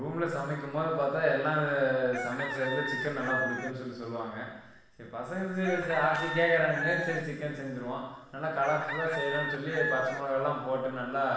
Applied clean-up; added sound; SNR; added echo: none; Chicken, rooster; 7 dB; reverberation time 0.9 s.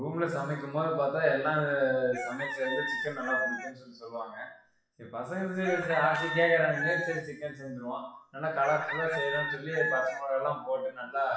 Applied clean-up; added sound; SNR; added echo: classical method WPE with log-MMSE.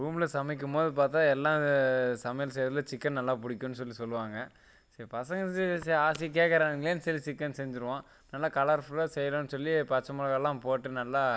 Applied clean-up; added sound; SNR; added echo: none; none; none; none.